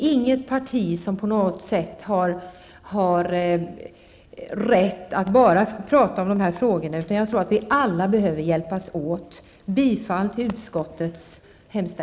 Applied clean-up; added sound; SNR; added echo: none; none; none; none.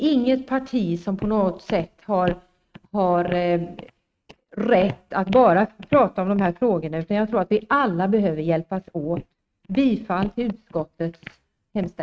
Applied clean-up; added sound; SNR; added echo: neural mask model RNNoise.